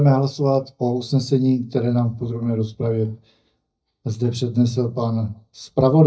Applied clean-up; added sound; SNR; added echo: neural mask model DeepFilterNet 3.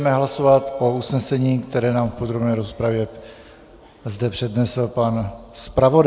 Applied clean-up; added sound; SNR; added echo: none; none; none; none.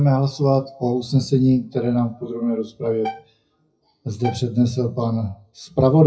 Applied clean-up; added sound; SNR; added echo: classical method WPE with log-MMSE.